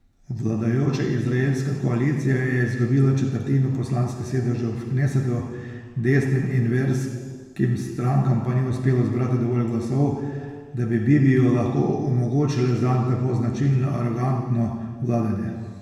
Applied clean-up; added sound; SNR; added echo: none; none; none; reverberation time 1.5 s.